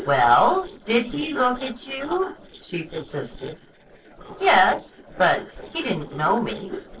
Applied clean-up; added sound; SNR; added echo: neural separator model SepFormer DNS4.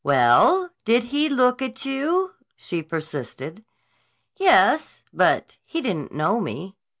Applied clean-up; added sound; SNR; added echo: none; none; none; none.